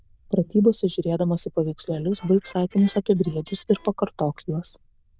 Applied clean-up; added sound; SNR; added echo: neural diffusion model UNIVERSE++.